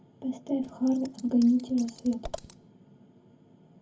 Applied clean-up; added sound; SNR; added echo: none; Scissors; 16 dB; reverberation time 0.3 s.